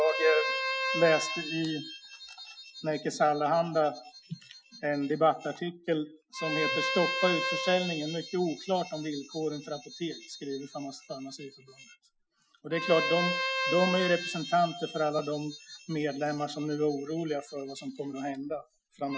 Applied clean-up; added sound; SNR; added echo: classical method Wiener filter.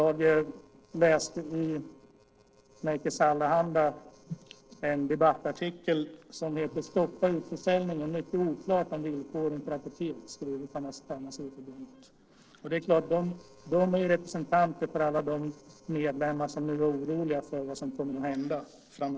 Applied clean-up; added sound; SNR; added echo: neural separator model SepFormer DNS4.